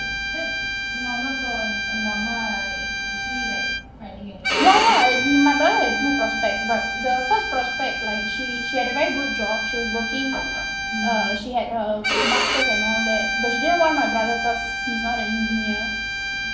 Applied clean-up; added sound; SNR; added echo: none; Bowed string instrument; 1 dB; reverberation time 0.8 s.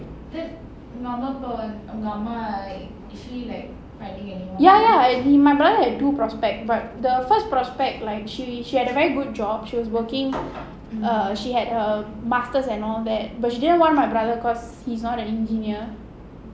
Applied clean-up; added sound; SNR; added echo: none; none; none; none.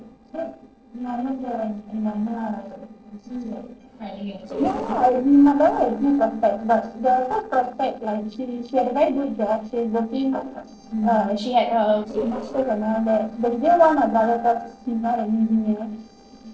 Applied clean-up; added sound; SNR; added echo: neural separator model SepFormer DNS4.